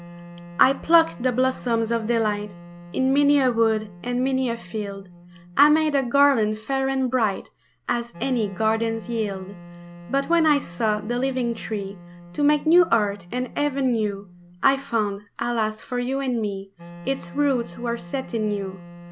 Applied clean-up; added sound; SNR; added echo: none; Wind instrument, woodwind instrument; 18 dB; none.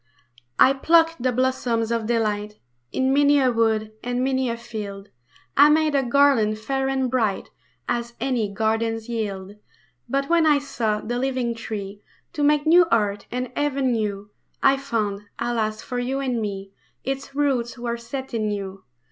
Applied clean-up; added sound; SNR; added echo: none; none; none; none.